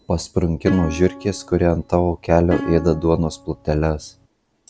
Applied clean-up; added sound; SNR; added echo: none; Plucked string instrument; 12 dB; none.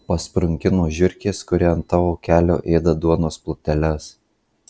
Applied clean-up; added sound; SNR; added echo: none; none; none; none.